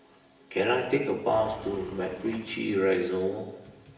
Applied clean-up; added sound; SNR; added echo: none; Engine; 18 dB; reverberation time 0.9 s.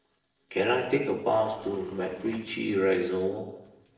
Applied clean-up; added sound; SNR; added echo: neural separator model SepFormer DNS4.